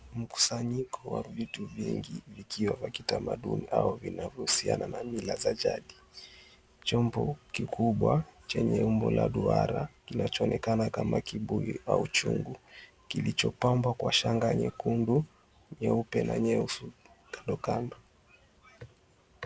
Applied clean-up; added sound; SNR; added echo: none; none; none; none.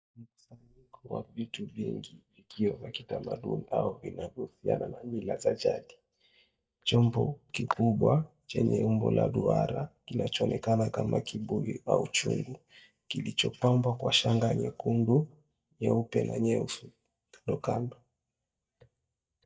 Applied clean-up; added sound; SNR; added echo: neural mask model DeepFilterNet 3.